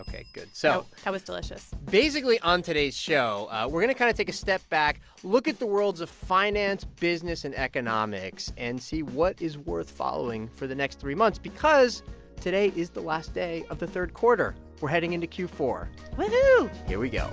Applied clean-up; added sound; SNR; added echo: none; none; none; none.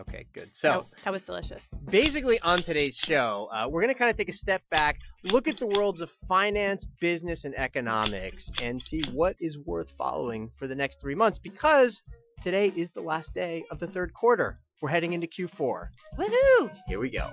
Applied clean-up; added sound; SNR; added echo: classical method Wiener filter.